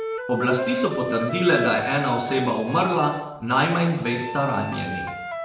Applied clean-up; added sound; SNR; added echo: none; Wind instrument, woodwind instrument; 8 dB; reverberation time 0.9 s.